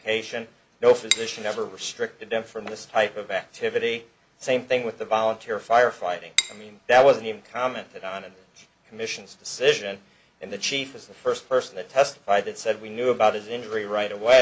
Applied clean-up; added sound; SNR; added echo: none; Cutlery, silverware / Dishes, pots, and pans; 4 dB; none.